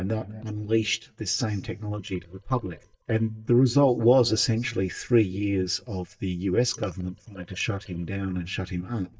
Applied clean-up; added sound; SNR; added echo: neural mask model DeepFilterNet 3.